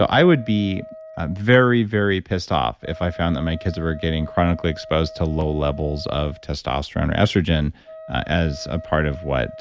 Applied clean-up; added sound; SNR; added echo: none; Wind instrument, woodwind instrument; 19 dB; none.